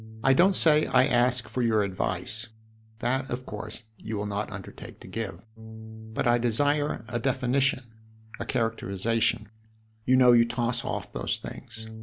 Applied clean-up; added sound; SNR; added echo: none; Bass guitar; 18 dB; none.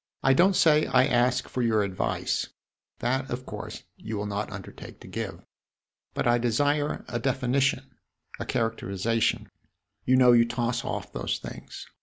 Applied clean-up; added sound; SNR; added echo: none; none; none; none.